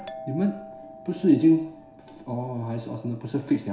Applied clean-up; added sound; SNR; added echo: none; Doorbell; 19 dB; reverberation time 0.7 s.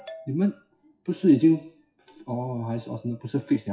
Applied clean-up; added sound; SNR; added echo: classical method WPE with log-MMSE.